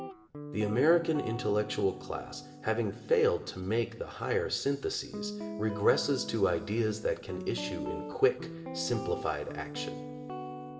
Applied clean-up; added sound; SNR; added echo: none; Guitar; 10 dB; reverberation time 2.6 s.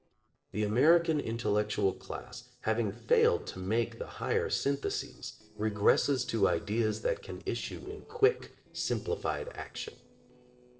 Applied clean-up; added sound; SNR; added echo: neural separator model SepFormer DNS4.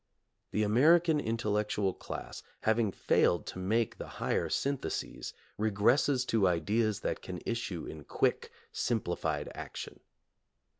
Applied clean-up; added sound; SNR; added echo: none; none; none; none.